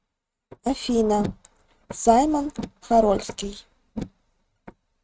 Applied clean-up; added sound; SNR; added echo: neural mask model RNNoise.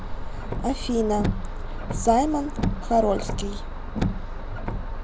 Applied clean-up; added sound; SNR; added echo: none; Car; 1 dB; none.